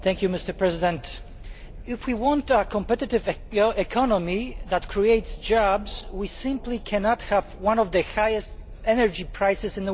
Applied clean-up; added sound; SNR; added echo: none; Wind; 13 dB; none.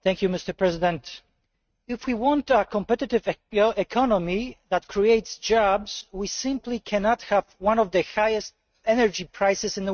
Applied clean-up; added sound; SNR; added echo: neural mask model RNNoise.